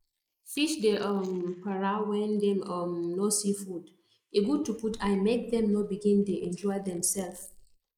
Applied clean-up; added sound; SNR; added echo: neural mask model Resemble Enhance denoiser.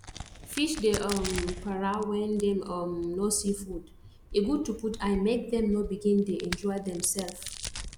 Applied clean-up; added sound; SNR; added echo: none; Crack; 11 dB; none.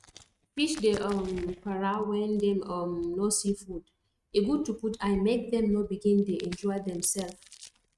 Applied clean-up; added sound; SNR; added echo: neural mask model RNNoise.